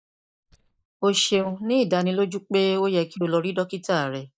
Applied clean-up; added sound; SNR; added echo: neural mask model DeepFilterNet 3.